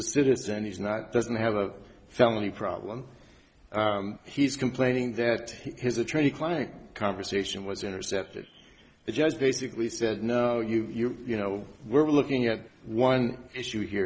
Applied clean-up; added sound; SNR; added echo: none; none; none; none.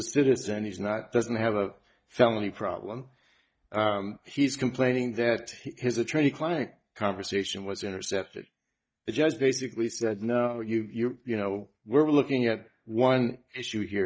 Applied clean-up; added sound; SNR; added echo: neural mask model DeepFilterNet 3.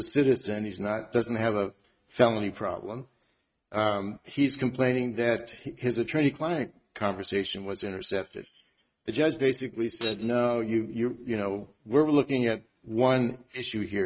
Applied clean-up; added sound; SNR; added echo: neural mask model RNNoise.